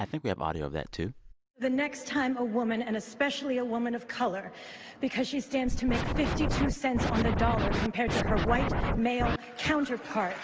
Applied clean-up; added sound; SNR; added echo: none; Scratching (performance technique); -2 dB; none.